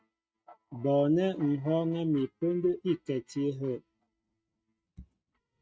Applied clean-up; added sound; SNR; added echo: neural mask model RNNoise.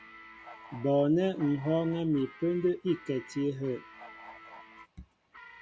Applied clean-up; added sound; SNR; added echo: none; Bird / Fowl + Guitar; 19 dB; none.